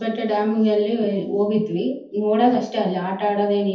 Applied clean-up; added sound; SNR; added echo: none; none; none; reverberation time 0.5 s.